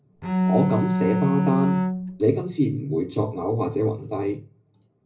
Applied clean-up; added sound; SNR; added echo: none; Bowed string instrument; -2 dB; reverberation time 0.4 s.